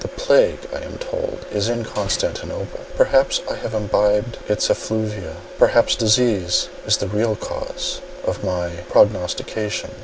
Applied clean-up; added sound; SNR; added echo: none; Slam; 16 dB; none.